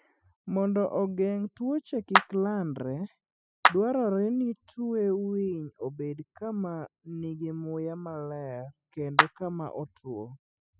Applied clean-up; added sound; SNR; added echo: classical method spectral subtraction.